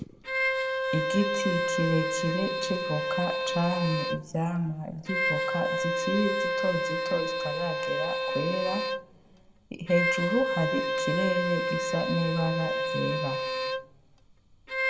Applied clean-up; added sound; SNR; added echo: none; Bowed string instrument; -1 dB; reverberation time 0.8 s.